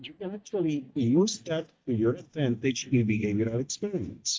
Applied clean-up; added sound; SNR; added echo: neural mask model DeepFilterNet 3.